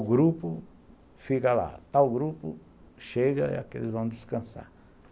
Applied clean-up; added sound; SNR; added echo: none; none; none; none.